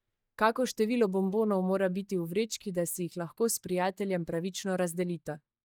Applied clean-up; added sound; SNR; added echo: neural mask model DeepFilterNet 3.